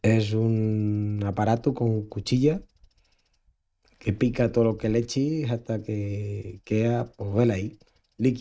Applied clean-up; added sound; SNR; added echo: neural mask model RNNoise.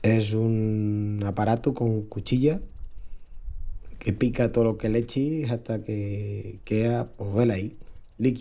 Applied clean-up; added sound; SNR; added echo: none; Bird vocalization, bird call, bird song; 13 dB; none.